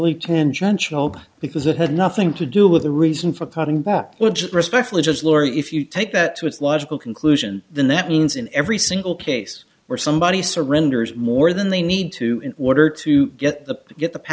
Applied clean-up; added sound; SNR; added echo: none; none; none; none.